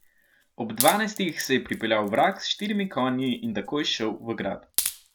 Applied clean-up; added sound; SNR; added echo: none; Wood; 10 dB; none.